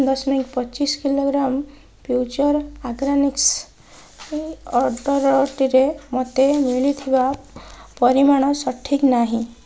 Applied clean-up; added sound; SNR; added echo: none; none; none; none.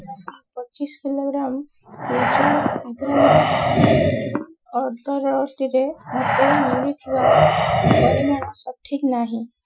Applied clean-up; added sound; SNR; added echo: classical method Wiener filter.